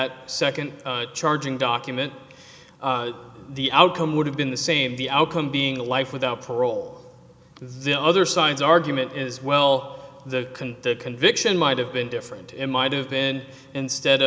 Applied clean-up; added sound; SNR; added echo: none; none; none; none.